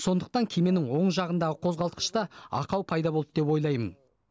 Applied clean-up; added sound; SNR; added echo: none; none; none; none.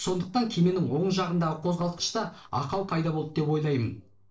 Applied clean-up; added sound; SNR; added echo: neural separator model SepFormer DNS4.